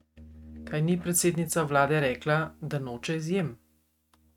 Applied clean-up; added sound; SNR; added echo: neural mask model RNNoise.